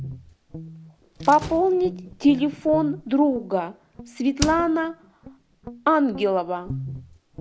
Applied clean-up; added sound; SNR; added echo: none; Slam + Guitar; 13 dB; none.